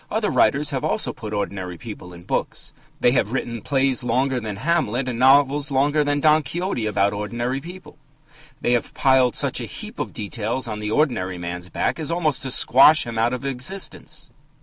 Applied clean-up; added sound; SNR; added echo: none; none; none; none.